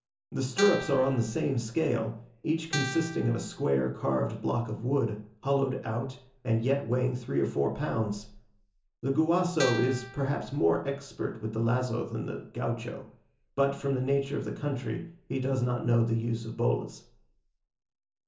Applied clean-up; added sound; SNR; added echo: none; Guitar; 8 dB; reverberation time 0.8 s.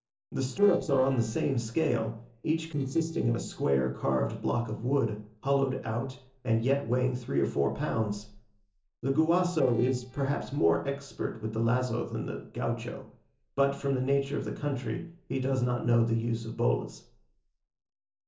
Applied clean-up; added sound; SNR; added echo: neural separator model SepFormer DNS4.